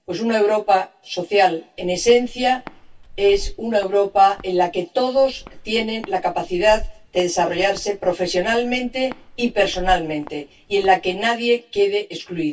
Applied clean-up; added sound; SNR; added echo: none; Walk, footsteps; 15 dB; reverberation time 0.1 s.